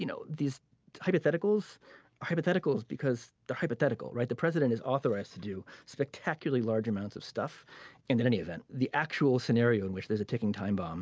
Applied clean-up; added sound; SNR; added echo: none; none; none; none.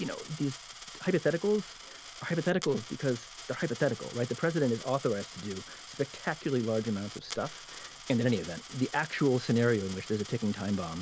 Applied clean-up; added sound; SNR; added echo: none; Coin (dropping); 15 dB; none.